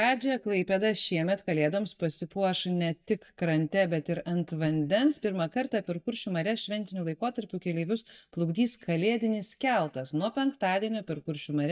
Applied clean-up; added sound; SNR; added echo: neural mask model DeepFilterNet 3.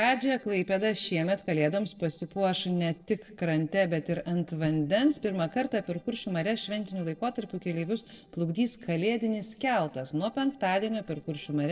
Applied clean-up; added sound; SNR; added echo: neural separator model SepFormer DNS4.